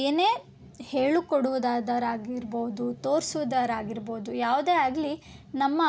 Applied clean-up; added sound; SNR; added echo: none; none; none; none.